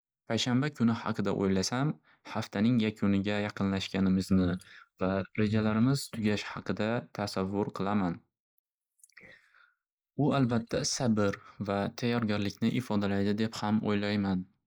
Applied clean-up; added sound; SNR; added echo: neural mask model Resemble Enhance denoiser.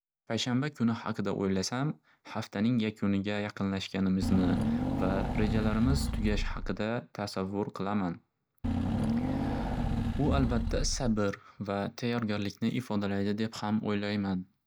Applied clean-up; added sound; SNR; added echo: none; Engine / Car; -1 dB; none.